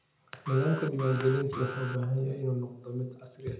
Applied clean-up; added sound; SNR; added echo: none; Alarm; 10 dB; reverberation time 0.8 s.